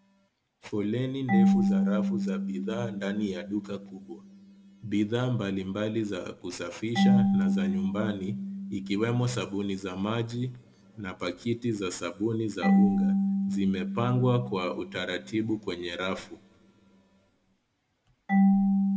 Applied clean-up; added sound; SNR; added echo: none; Marimba, xylophone / Wood; -2 dB; reverberation time 1.4 s.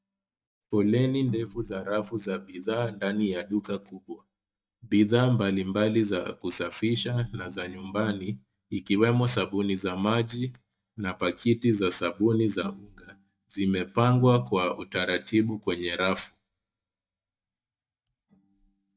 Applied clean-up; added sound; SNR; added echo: neural mask model DeepFilterNet 3.